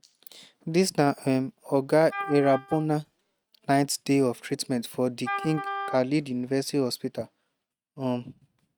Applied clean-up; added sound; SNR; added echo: neural mask model RNNoise.